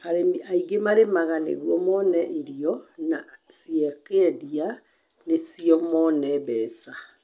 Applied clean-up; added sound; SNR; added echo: none; none; none; none.